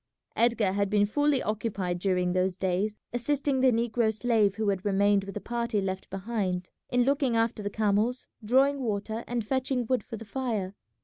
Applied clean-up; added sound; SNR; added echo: none; none; none; none.